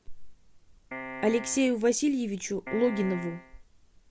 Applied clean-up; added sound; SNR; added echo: none; Piano; 11 dB; none.